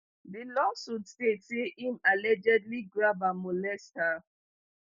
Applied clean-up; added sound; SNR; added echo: none; none; none; none.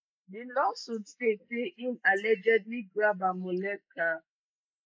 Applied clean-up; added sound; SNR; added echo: neural mask model Resemble Enhance denoiser.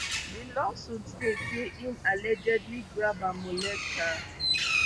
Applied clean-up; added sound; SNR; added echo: none; Bird; 2 dB; none.